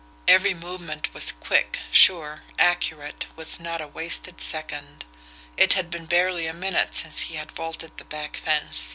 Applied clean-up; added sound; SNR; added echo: none; none; none; none.